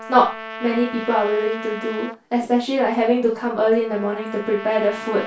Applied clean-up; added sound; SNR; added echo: none; Trumpet; 13 dB; reverberation time 0.2 s.